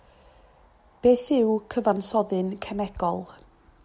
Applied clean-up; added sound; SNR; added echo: none; none; none; none.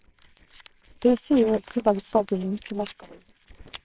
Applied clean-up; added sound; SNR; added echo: neural separator model SepFormer WHAMR!.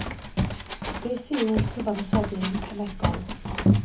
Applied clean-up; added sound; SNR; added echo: none; Run; -4 dB; reverberation time 0.4 s.